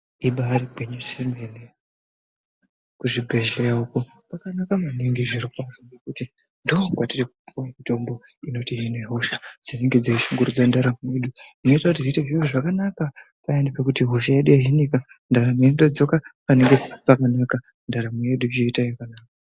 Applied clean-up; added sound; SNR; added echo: none; none; none; none.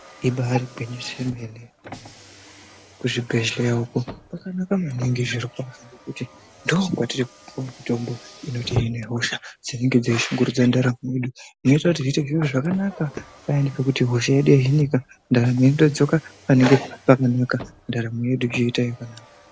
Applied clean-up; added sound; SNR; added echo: none; Car; 18 dB; none.